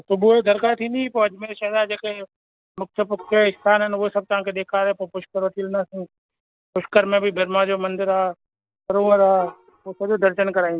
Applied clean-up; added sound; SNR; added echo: neural mask model DeepFilterNet 3.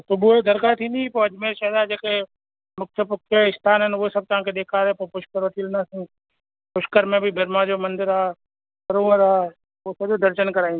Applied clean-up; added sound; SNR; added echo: none; none; none; none.